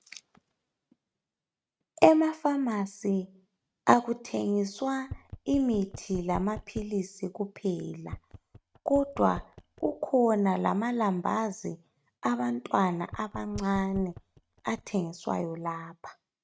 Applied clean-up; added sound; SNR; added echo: neural mask model RNNoise.